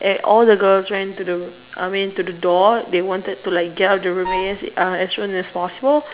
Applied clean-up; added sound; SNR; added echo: none; Wind instrument, woodwind instrument; 7 dB; none.